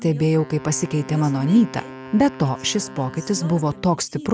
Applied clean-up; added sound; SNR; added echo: none; Wind instrument, woodwind instrument; 17 dB; none.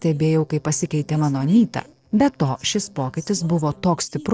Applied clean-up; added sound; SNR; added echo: neural separator model SepFormer DNS4.